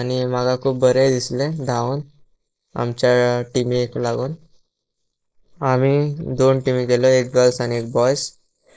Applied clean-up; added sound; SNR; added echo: neural mask model Resemble Enhance denoiser.